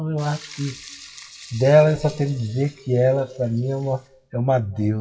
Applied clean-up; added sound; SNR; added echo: classical method WPE with log-MMSE.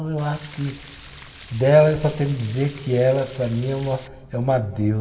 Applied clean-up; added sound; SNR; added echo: none; Stream; 18 dB; reverberation time 1.3 s.